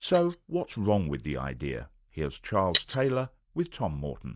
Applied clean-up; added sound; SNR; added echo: neural mask model DeepFilterNet 3.